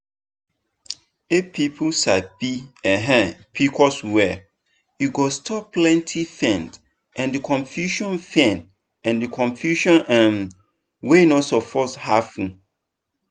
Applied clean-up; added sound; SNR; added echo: none; none; none; none.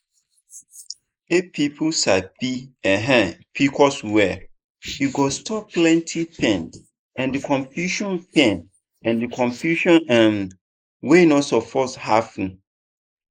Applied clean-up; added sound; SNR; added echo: neural mask model Resemble Enhance denoiser.